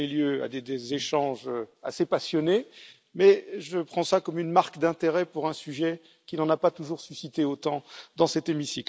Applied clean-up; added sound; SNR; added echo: none; none; none; none.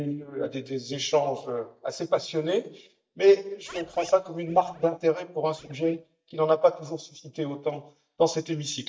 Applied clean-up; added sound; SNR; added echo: neural mask model DeepFilterNet 3.